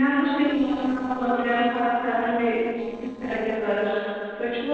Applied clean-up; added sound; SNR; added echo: neural separator model SepFormer DNS4.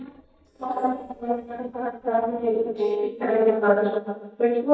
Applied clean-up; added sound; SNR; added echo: neural mask model DeepFilterNet 3.